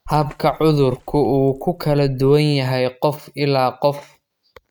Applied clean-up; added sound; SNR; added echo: neural mask model RNNoise.